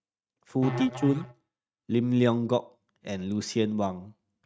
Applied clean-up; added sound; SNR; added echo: neural mask model RNNoise.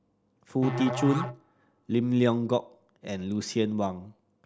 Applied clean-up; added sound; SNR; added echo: none; Musical instrument; 8 dB; none.